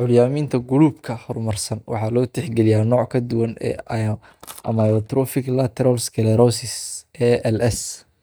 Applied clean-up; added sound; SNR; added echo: neural mask model DeepFilterNet 3.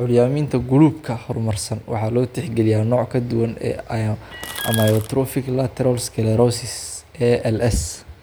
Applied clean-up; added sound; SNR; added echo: none; Crackle + Alarm; 11 dB; none.